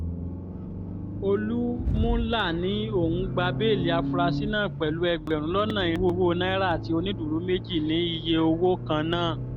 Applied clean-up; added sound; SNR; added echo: none; Accelerating, revving, vroom; 5 dB; none.